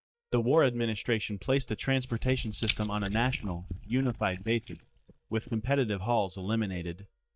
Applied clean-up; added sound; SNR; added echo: neural mask model DeepFilterNet 3.